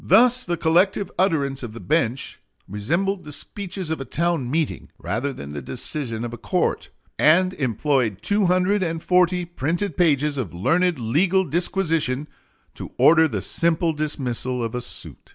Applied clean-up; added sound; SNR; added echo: none; none; none; none.